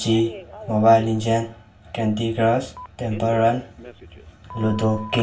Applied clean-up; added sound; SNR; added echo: none; Telephone; 18 dB; reverberation time 0.2 s.